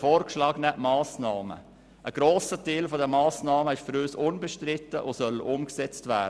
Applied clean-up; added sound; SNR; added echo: none; none; none; none.